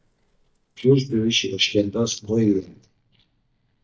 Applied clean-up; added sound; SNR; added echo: neural mask model DeepFilterNet 3.